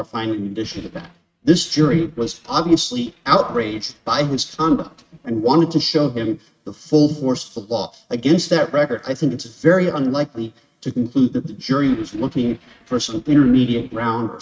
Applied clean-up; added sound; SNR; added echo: neural mask model RNNoise.